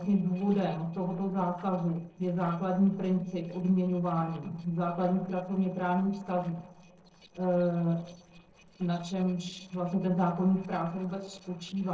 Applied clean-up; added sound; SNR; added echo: neural separator model SepFormer DNS4.